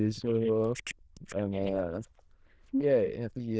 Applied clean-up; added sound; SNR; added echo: neural diffusion model UNIVERSE++.